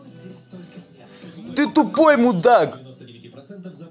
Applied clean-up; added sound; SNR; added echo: none; none; none; none.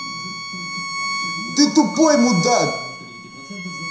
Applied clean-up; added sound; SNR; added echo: none; Bowed string instrument; 8 dB; reverberation time 0.7 s.